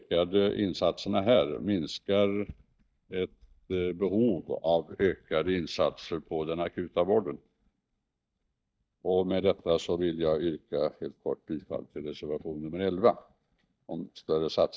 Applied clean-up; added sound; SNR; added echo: neural mask model DeepFilterNet 3.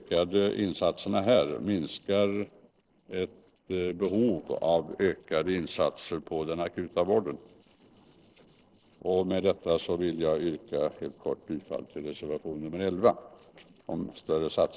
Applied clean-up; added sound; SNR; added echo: neural separator model SepFormer DNS4.